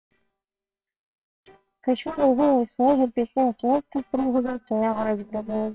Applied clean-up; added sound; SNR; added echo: neural separator model SepFormer WHAMR!.